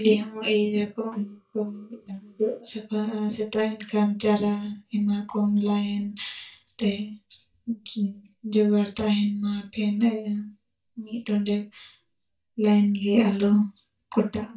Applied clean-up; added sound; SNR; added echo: neural mask model DeepFilterNet 3.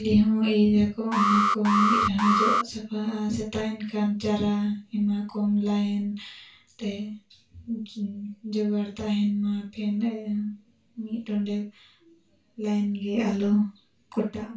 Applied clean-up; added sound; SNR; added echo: none; Alarm; -3 dB; reverberation time 0.2 s.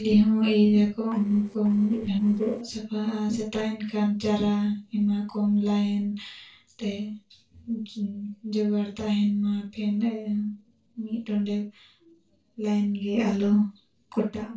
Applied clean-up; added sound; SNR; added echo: neural separator model SepFormer DNS4.